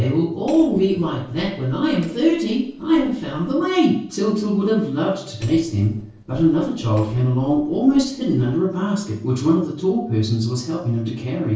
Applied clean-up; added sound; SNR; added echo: neural separator model SepFormer DNS4.